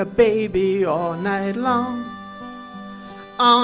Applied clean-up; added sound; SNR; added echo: none; none; none; none.